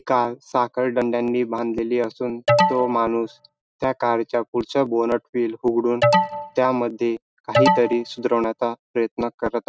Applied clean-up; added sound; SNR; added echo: neural mask model RNNoise.